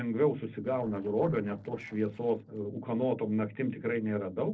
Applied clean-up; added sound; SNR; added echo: neural separator model SepFormer DNS4.